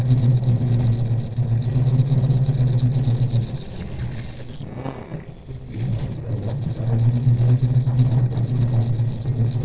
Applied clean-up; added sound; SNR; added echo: neural separator model SepFormer DNS4.